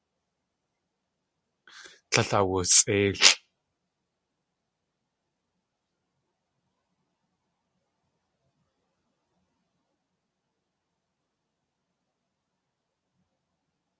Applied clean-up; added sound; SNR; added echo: none; none; none; none.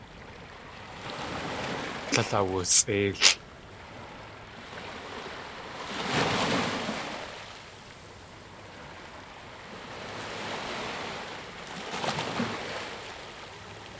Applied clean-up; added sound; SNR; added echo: none; Waves, surf; 1 dB; none.